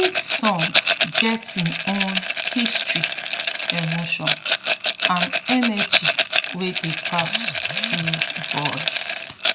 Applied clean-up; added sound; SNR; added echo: none; Rattle; -3 dB; reverberation time 0.3 s.